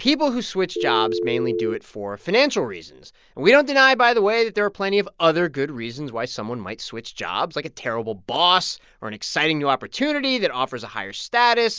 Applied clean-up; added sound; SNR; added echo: none; Telephone; 2 dB; none.